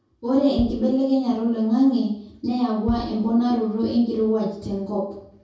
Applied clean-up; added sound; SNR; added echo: none; Bass drum; 17 dB; reverberation time 0.6 s.